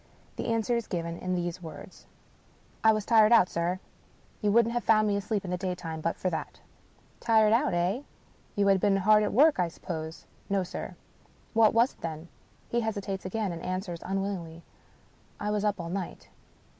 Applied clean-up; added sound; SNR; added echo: none; none; none; none.